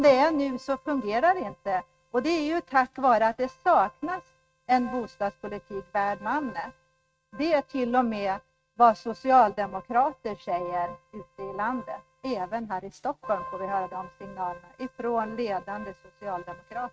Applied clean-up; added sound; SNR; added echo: neural mask model RNNoise.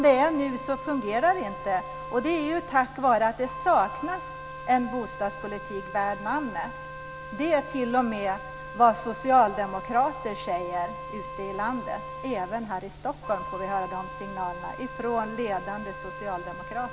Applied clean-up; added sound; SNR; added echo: none; Wind instrument, woodwind instrument; 11 dB; none.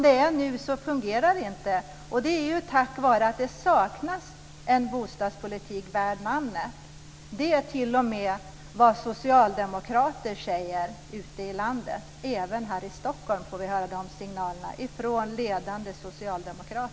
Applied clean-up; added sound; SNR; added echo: none; none; none; none.